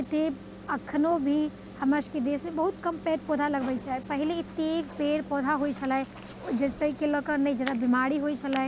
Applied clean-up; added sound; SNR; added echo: none; Alarm; 14 dB; none.